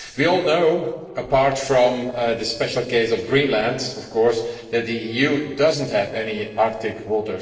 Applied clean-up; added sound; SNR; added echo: neural separator model SepFormer DNS4.